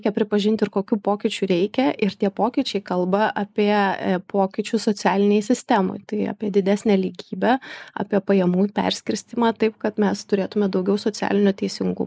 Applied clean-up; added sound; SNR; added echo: neural mask model Resemble Enhance denoiser.